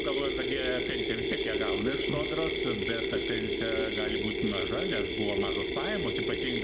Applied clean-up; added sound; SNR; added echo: none; Mechanisms; -4 dB; none.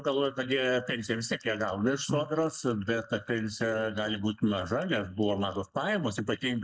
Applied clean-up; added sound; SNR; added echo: neural mask model Resemble Enhance denoiser.